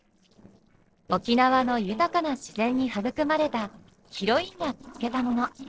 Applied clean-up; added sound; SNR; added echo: neural separator model SepFormer DNS4.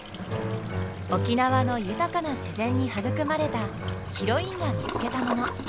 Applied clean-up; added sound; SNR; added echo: none; Toilet flush; 10 dB; none.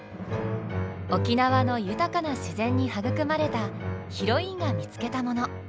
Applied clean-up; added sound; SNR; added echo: none; none; none; none.